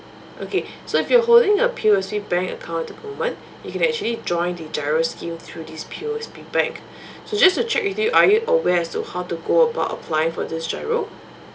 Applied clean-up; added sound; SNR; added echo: none; none; none; none.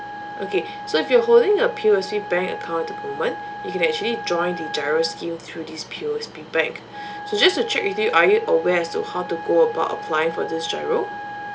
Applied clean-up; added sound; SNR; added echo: none; Wind instrument, woodwind instrument; 12 dB; none.